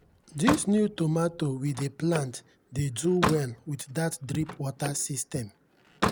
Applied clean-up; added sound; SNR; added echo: none; Slam; 7 dB; none.